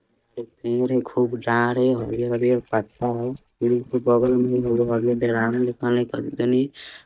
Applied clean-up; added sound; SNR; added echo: neural mask model DeepFilterNet 3.